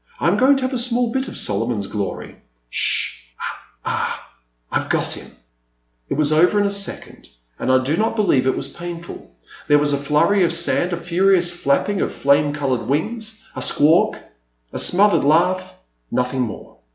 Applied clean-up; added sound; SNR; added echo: none; none; none; none.